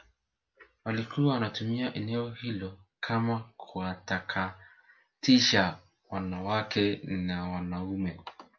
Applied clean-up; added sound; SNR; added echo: none; none; none; none.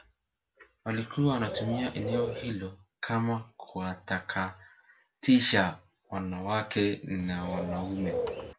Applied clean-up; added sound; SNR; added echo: none; Bird; 5 dB; none.